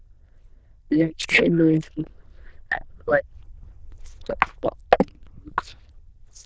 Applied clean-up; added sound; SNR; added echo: neural diffusion model UNIVERSE++.